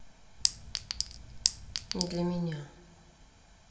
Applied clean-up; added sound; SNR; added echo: none; Chink, clink; -4 dB; reverberation time 0.6 s.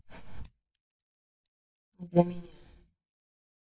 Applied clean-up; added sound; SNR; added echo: neural mask model DeepFilterNet 3.